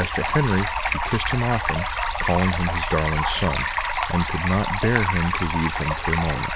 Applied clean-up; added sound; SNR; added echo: none; Stream; 1 dB; none.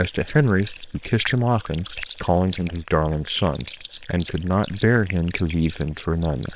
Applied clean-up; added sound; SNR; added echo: neural separator model SepFormer WHAM!.